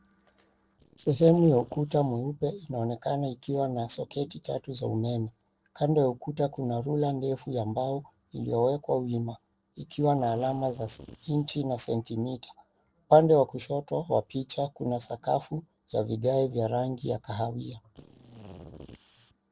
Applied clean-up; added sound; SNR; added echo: neural separator model SepFormer DNS4.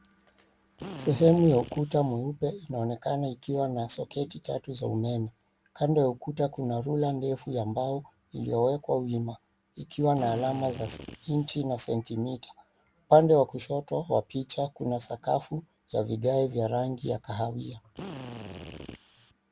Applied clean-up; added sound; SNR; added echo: none; Drill; 13 dB; none.